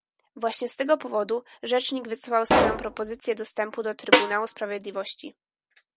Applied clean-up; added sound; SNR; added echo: none; Snare drum + Explosion; -3 dB; none.